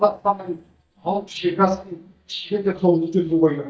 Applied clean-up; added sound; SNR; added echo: neural mask model DeepFilterNet 3.